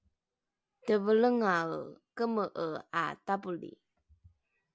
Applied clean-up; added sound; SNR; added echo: none; none; none; none.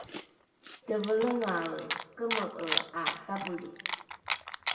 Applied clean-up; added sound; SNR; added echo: none; Chewing, mastication; 1 dB; reverberation time 1.2 s.